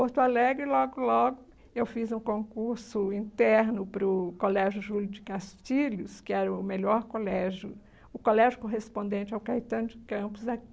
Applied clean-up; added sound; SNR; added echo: none; none; none; none.